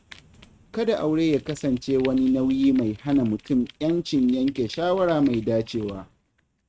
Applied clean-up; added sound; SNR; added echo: neural mask model RNNoise.